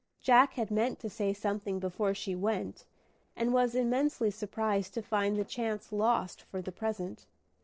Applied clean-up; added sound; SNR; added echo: neural separator model SepFormer DNS4.